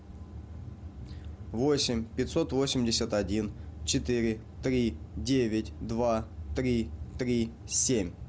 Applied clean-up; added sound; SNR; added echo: none; Bass guitar; 20 dB; none.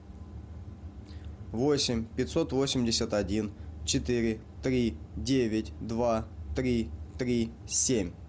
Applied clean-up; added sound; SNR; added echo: none; none; none; none.